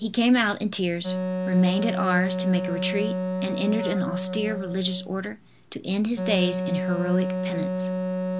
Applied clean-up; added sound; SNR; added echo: none; Wind instrument, woodwind instrument; 2 dB; none.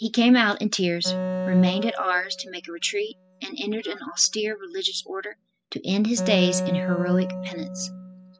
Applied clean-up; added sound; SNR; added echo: classical method spectral subtraction.